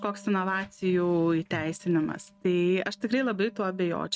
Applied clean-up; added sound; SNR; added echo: neural mask model RNNoise.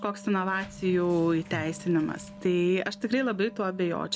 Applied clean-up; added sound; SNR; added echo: none; Wind instrument, woodwind instrument + Sliding door; 17 dB; none.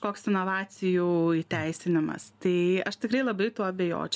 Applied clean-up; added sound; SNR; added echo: none; none; none; none.